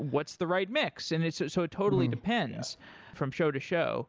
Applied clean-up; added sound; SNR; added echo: none; none; none; none.